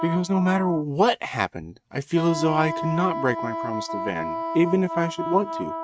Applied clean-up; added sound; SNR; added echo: neural mask model RNNoise.